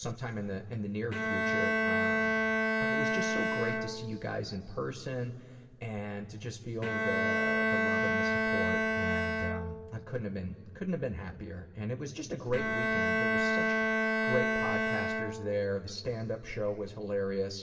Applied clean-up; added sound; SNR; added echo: none; Bowed string instrument; -4 dB; reverberation time 1.7 s.